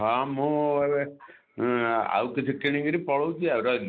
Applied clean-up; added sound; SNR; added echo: neural mask model Resemble Enhance denoiser.